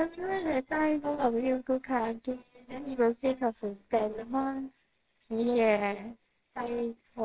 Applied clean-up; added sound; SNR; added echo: neural separator model SepFormer WHAMR!.